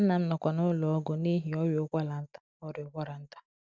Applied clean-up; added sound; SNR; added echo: none; none; none; none.